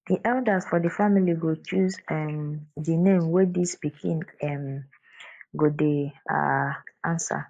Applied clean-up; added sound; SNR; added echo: neural mask model Resemble Enhance denoiser.